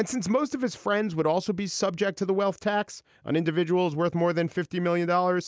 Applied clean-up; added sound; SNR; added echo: none; none; none; none.